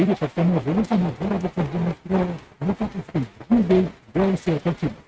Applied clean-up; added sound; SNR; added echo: neural mask model RNNoise.